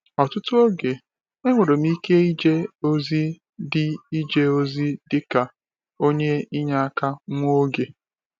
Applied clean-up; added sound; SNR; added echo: none; none; none; none.